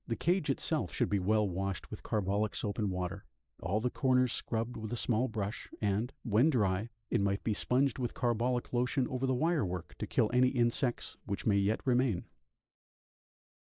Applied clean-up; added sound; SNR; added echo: neural mask model Resemble Enhance denoiser.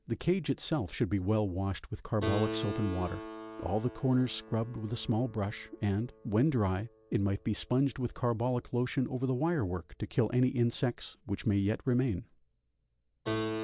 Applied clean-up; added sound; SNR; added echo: none; Keyboard (musical); 12 dB; none.